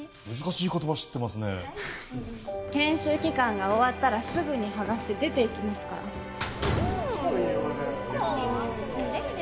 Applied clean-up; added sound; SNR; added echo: none; none; none; none.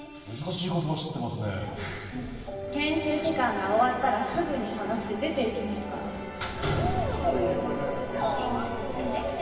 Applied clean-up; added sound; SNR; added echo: none; none; none; reverberation time 2.5 s.